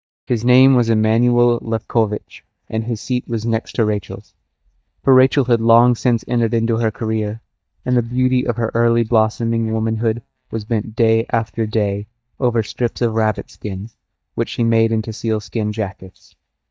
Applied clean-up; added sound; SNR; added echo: neural mask model DeepFilterNet 3.